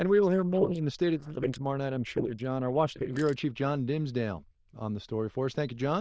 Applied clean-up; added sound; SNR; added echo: neural diffusion model UNIVERSE++.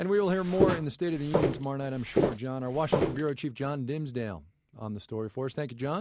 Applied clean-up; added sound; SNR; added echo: none; Walk, footsteps; 0 dB; none.